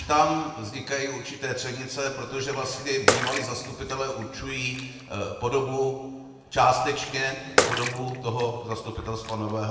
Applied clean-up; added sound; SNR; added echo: none; Bathtub (filling or washing) / Water / Splash, splatter; 3 dB; reverberation time 1.2 s.